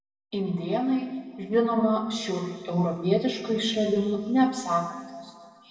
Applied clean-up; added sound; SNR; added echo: none; none; none; reverberation time 1.9 s.